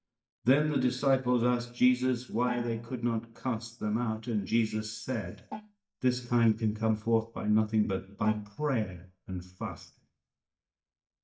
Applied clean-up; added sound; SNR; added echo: neural mask model DeepFilterNet 3.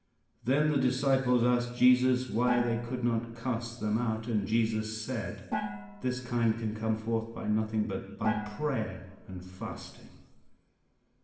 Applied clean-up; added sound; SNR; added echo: none; Gong; 11 dB; reverberation time 1.0 s.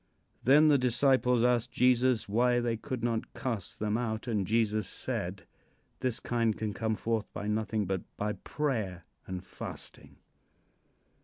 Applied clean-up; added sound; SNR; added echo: none; none; none; none.